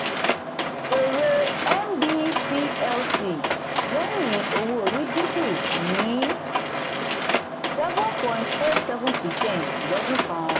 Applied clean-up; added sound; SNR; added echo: none; Mechanisms; -1 dB; none.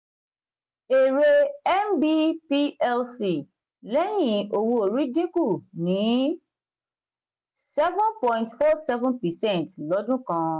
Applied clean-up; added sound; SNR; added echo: none; none; none; none.